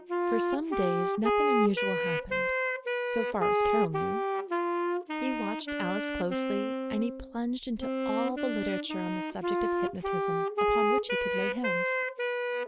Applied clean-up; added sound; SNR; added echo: none; Wind instrument, woodwind instrument; -5 dB; none.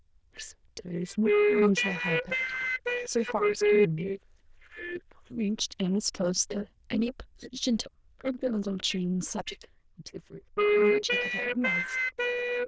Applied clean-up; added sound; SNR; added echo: neural diffusion model UNIVERSE++.